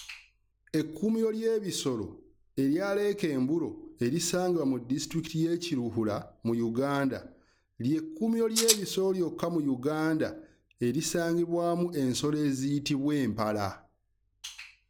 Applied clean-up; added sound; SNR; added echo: none; Rattle (instrument); -2 dB; none.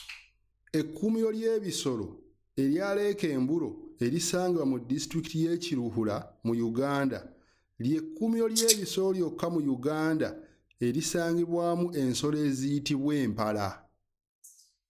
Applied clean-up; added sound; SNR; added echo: neural mask model Resemble Enhance denoiser.